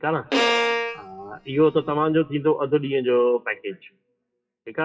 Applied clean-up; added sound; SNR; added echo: classical method WPE with log-MMSE.